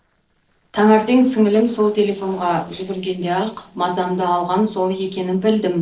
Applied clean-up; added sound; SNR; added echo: neural separator model SepFormer DNS4.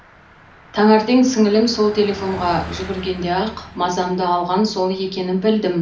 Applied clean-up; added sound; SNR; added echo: none; Car passing by; 19 dB; reverberation time 0.4 s.